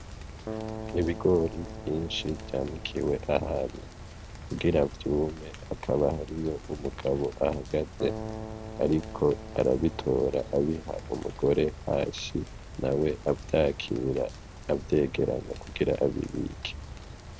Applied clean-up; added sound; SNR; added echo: none; Rain + Keyboard (musical); 11 dB; none.